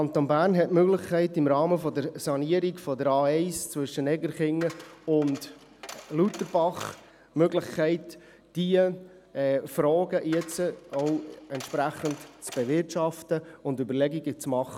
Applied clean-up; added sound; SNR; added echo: none; Coin (dropping); 19 dB; none.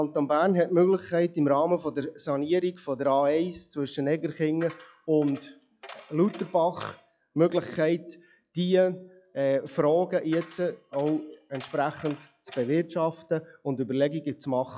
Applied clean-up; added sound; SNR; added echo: classical method log-MMSE.